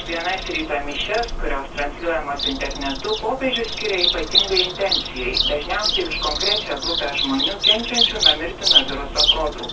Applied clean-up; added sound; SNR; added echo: none; Bird vocalization, bird call, bird song; -2 dB; reverberation time 0.2 s.